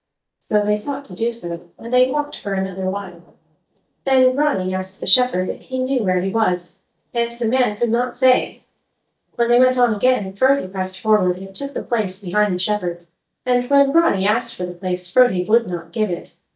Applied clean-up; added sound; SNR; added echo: neural mask model DeepFilterNet 3.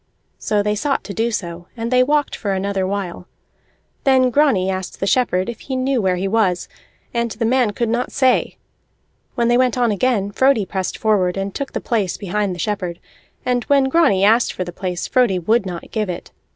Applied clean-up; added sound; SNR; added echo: none; none; none; none.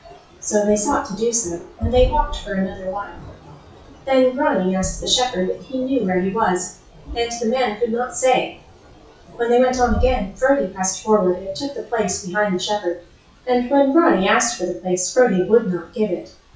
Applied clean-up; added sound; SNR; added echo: classical method WPE with log-MMSE.